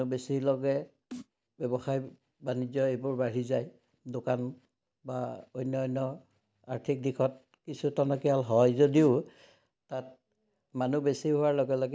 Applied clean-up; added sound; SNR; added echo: none; Snare drum; 17 dB; none.